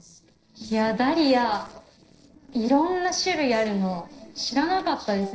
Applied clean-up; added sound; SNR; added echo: neural separator model SepFormer DNS4.